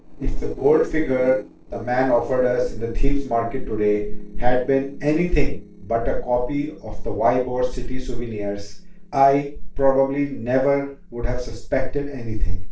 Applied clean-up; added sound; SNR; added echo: neural separator model SepFormer DNS4.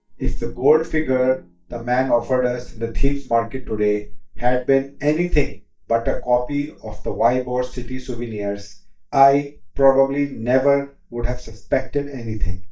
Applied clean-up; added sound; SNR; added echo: neural mask model DeepFilterNet 3.